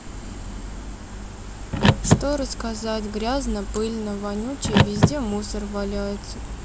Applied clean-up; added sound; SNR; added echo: none; Car; -2 dB; none.